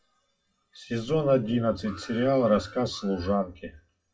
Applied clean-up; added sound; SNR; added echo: classical method WPE with log-MMSE.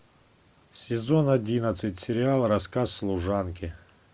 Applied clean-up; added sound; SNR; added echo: none; none; none; none.